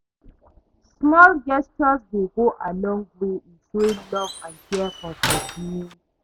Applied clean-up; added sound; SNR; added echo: none; Slam; 8 dB; none.